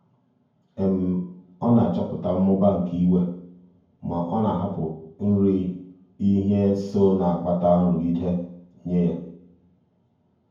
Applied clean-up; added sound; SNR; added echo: none; none; none; reverberation time 0.9 s.